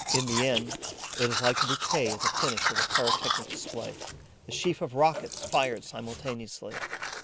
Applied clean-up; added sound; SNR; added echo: none; Domestic sounds, home sounds; 1 dB; none.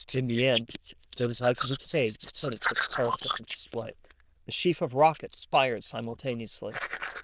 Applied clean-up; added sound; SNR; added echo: neural diffusion model UNIVERSE++.